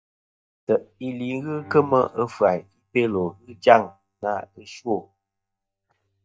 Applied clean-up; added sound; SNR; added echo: neural mask model DeepFilterNet 3.